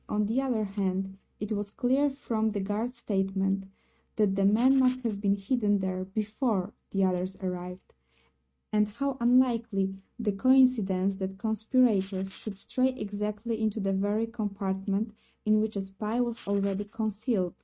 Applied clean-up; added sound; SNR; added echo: neural mask model RNNoise.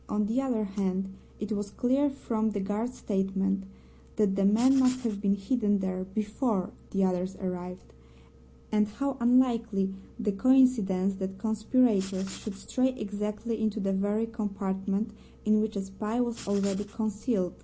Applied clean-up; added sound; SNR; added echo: none; Writing; 18 dB; none.